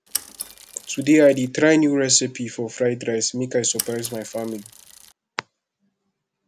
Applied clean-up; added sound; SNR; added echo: none; Mechanisms / Bicycle; 13 dB; none.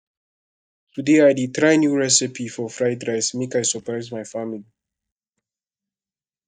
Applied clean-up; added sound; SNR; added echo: neural mask model DeepFilterNet 3.